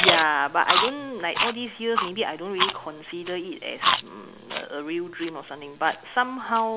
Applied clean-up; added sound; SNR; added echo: none; Chewing, mastication; 1 dB; none.